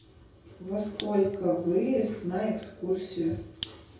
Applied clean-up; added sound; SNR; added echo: none; Fire; 19 dB; reverberation time 0.6 s.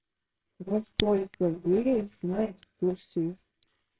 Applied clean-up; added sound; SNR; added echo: neural separator model SepFormer WHAMR!.